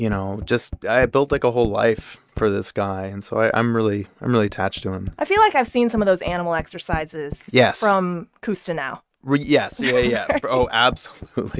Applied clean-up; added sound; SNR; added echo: neural mask model RNNoise.